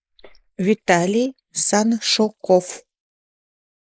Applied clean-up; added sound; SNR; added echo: neural mask model Resemble Enhance denoiser.